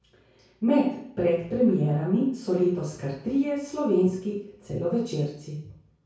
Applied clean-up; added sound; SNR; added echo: none; none; none; reverberation time 0.6 s.